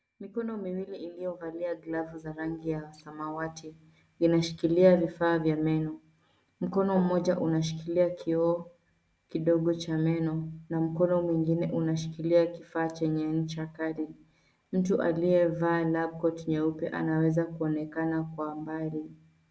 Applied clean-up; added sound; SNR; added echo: none; none; none; none.